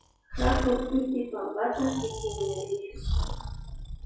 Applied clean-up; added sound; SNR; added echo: classical method WPE with log-MMSE.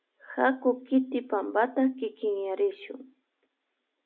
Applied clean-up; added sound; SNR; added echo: none; none; none; none.